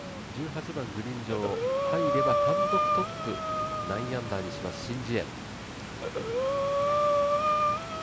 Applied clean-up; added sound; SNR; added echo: none; Breathing; -5 dB; none.